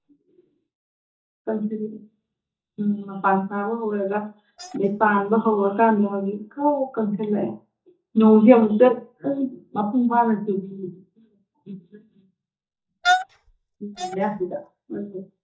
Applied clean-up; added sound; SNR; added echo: neural mask model DeepFilterNet 3.